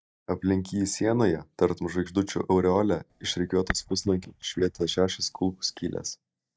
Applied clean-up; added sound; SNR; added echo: neural mask model DeepFilterNet 3.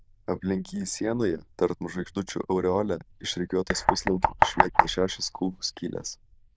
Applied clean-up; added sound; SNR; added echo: neural diffusion model UNIVERSE++.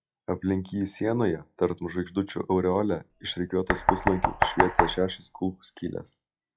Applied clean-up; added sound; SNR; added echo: classical method log-MMSE.